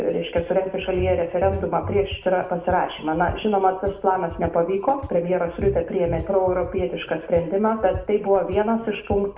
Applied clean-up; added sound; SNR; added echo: none; none; none; reverberation time 0.5 s.